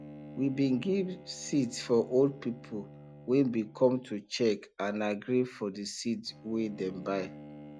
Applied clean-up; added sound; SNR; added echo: none; Bowed string instrument; 18 dB; none.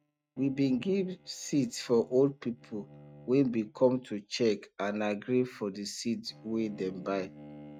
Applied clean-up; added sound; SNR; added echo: neural mask model RNNoise.